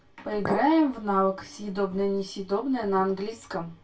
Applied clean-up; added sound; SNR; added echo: none; Chink, clink; 12 dB; reverberation time 0.2 s.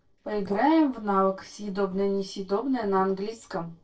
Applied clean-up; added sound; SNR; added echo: neural separator model SepFormer DNS4.